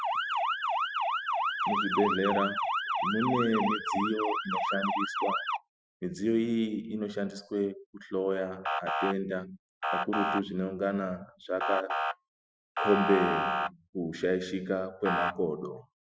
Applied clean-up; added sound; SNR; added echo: classical method Wiener filter.